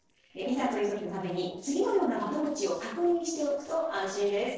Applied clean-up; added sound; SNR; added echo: neural separator model SepFormer DNS4.